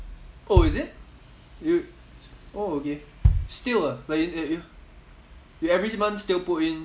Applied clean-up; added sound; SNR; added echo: none; Bass drum; 0 dB; none.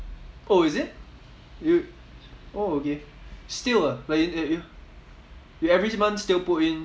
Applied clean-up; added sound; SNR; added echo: none; none; none; none.